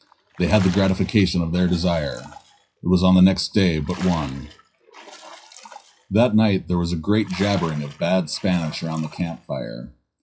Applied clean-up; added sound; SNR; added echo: classical method WPE with log-MMSE.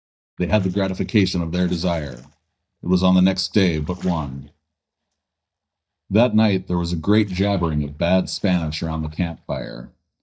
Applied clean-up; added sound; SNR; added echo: neural mask model DeepFilterNet 3.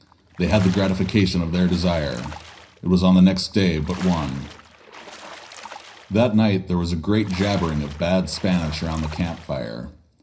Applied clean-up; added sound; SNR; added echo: none; Splash, splatter; 19 dB; reverberation time 0.4 s.